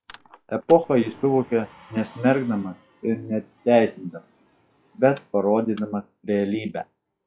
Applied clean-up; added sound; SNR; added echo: classical method log-MMSE.